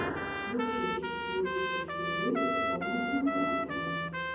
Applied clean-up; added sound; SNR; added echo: none; Trumpet; 0 dB; reverberation time 2.2 s.